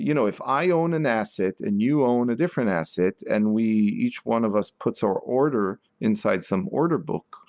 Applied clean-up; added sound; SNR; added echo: none; none; none; none.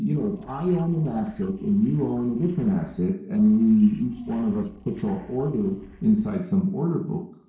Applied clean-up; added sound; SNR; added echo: neural separator model SepFormer DNS4.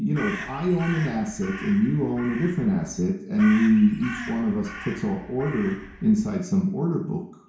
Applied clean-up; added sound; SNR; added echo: none; Crow; 14 dB; reverberation time 0.6 s.